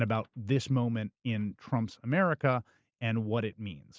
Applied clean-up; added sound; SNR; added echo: none; none; none; none.